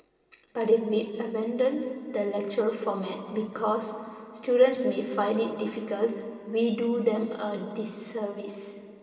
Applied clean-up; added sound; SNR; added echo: none; none; none; reverberation time 2.5 s.